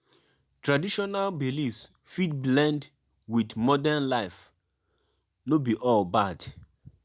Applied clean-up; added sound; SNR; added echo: none; none; none; none.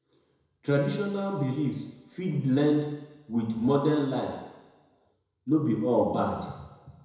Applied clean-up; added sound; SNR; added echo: none; none; none; reverberation time 1.0 s.